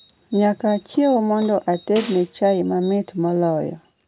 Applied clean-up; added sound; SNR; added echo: none; Snare drum; 17 dB; none.